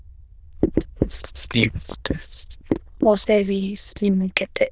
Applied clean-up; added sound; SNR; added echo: neural diffusion model UNIVERSE++.